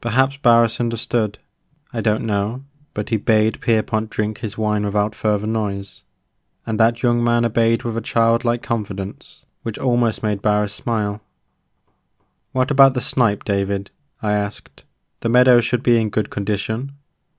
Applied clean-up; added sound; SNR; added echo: none; none; none; none.